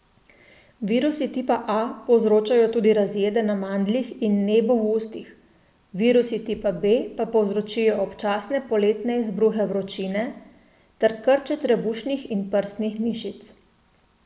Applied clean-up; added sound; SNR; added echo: none; none; none; none.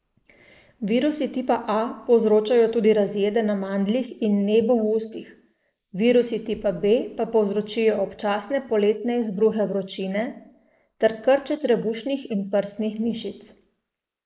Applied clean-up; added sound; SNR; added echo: neural mask model Resemble Enhance denoiser.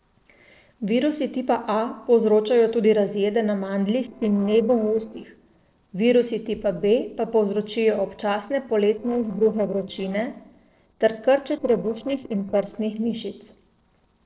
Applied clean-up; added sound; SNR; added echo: neural separator model SepFormer DNS4.